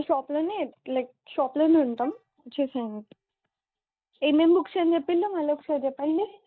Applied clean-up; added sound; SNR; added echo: neural mask model DeepFilterNet 3.